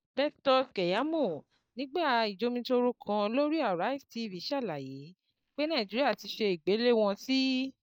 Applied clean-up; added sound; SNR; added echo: neural mask model DeepFilterNet 3.